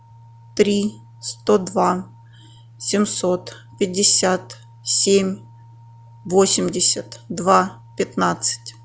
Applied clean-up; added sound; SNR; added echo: none; none; none; none.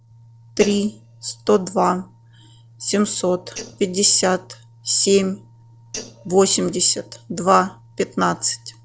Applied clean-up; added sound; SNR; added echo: neural separator model SepFormer DNS4.